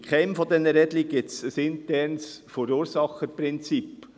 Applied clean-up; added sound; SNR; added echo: none; none; none; none.